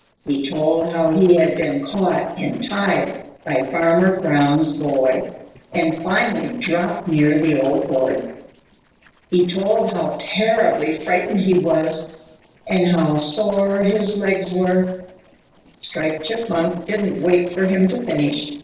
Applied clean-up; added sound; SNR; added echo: neural separator model SepFormer DNS4.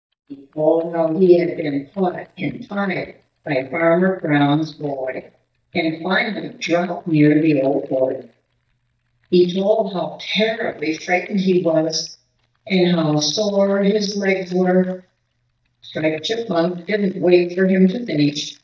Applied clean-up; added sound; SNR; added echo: neural mask model DeepFilterNet 3.